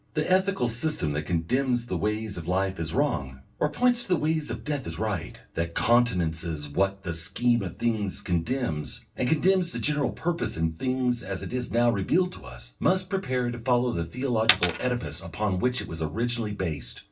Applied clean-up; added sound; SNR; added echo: none; Coin (dropping); 3 dB; reverberation time 0.2 s.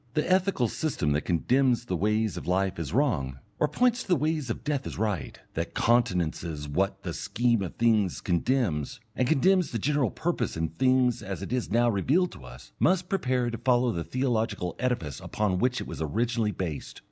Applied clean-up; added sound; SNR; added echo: none; none; none; none.